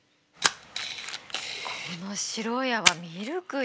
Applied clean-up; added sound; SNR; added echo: none; Splash, splatter; 0 dB; none.